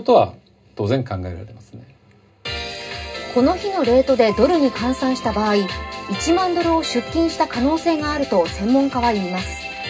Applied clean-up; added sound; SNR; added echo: none; Keyboard (musical); 18 dB; reverberation time 0.2 s.